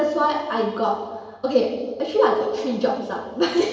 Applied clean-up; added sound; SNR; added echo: none; none; none; reverberation time 1.2 s.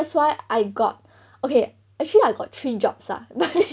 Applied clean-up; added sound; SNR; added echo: none; none; none; none.